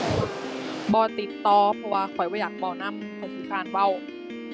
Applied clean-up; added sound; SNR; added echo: none; Piano; 10 dB; none.